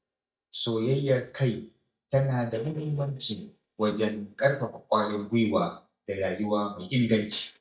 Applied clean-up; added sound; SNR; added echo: neural mask model DeepFilterNet 3.